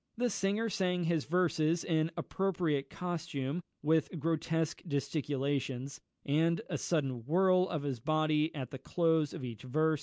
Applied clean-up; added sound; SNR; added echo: none; none; none; none.